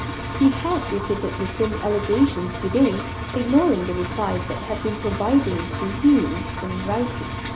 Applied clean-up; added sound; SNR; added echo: none; Engine; 6 dB; none.